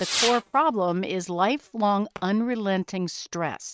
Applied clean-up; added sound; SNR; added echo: neural mask model RNNoise.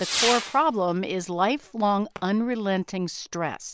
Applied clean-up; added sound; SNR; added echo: none; Whoosh, swoosh, swish / Fireworks; 9 dB; none.